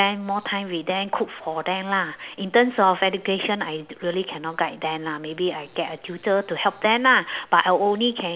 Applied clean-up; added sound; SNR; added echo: none; none; none; none.